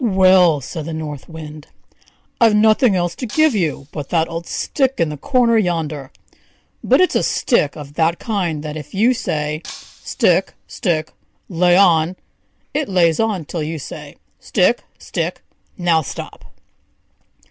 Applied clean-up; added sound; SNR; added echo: none; Shatter; 19 dB; none.